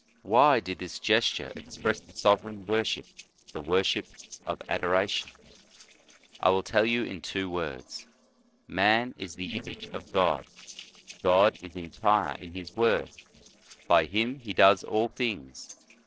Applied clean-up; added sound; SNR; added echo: neural separator model SepFormer DNS4.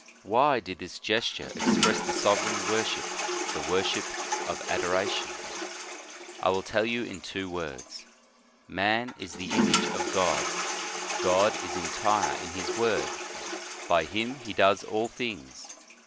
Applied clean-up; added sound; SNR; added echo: none; Toilet flush; 3 dB; none.